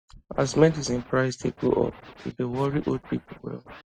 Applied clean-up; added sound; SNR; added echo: neural mask model RNNoise.